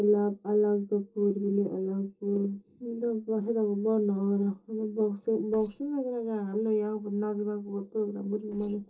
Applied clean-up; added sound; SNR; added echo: neural separator model SepFormer DNS4.